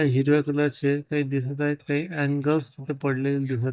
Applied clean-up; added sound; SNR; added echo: neural mask model DeepFilterNet 3.